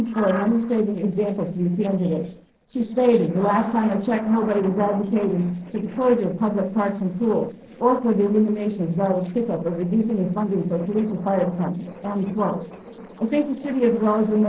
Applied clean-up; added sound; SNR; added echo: neural separator model SepFormer DNS4.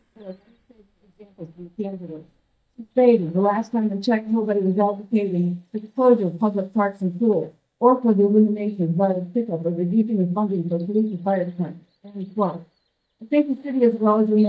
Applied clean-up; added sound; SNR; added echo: neural mask model DeepFilterNet 3.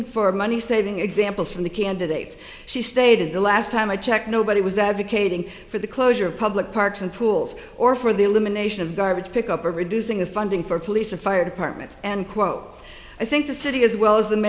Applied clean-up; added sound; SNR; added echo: none; none; none; none.